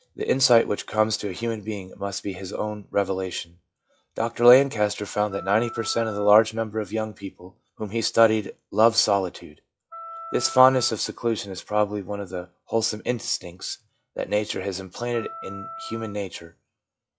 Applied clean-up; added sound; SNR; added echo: classical method log-MMSE.